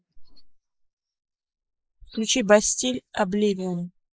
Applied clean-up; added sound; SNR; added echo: neural mask model Resemble Enhance denoiser.